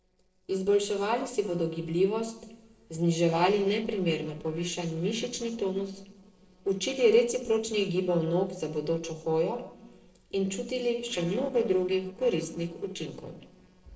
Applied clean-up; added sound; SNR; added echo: neural separator model SepFormer DNS4.